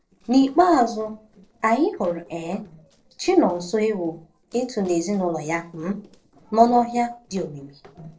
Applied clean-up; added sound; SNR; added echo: neural separator model SepFormer DNS4.